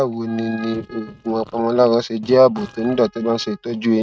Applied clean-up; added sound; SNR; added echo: neural mask model RNNoise.